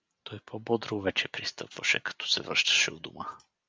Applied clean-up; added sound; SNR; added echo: none; none; none; none.